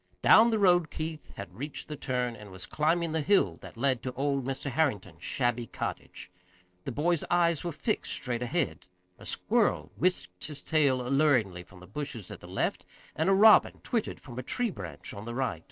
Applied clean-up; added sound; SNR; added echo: neural separator model SepFormer DNS4.